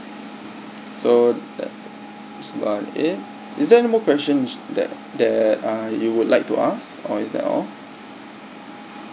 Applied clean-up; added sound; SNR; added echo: none; none; none; none.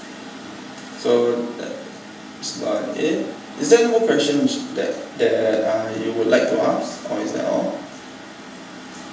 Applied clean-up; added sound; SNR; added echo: none; none; none; reverberation time 0.7 s.